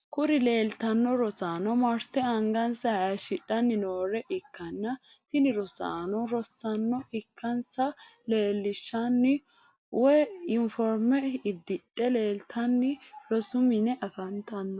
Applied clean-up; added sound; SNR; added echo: none; none; none; none.